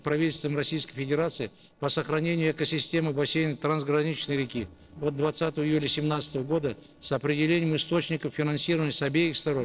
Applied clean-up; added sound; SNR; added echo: neural separator model SepFormer DNS4.